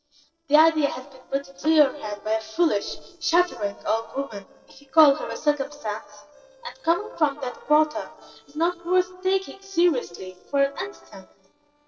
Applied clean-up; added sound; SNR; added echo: neural separator model SepFormer DNS4.